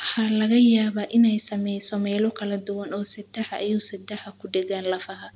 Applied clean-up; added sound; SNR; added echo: none; none; none; none.